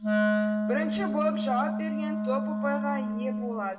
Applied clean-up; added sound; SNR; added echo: none; Wind instrument, woodwind instrument; -4 dB; reverberation time 1.5 s.